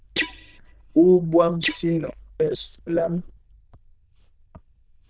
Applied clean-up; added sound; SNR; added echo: neural diffusion model UNIVERSE++.